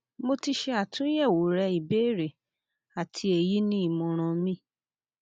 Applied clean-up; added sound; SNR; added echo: none; none; none; none.